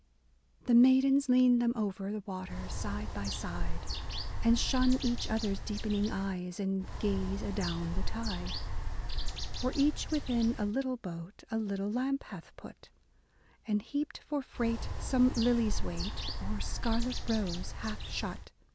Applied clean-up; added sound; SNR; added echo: none; Bird; 1 dB; none.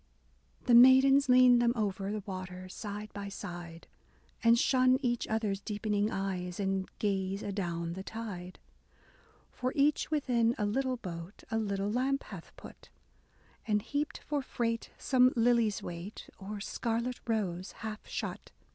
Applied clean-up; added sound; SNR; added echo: none; none; none; none.